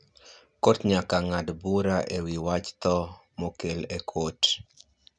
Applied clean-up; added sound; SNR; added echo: none; none; none; none.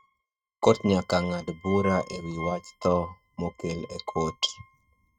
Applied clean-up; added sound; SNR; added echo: neural mask model RNNoise.